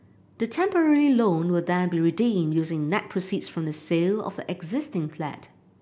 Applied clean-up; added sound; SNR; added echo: none; none; none; none.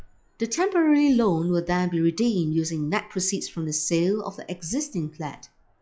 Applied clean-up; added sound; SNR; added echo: classical method log-MMSE.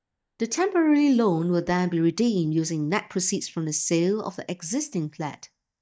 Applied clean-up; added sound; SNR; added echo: neural mask model DeepFilterNet 3.